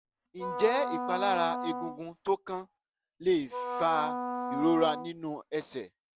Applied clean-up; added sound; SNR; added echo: none; Wind instrument, woodwind instrument; 5 dB; none.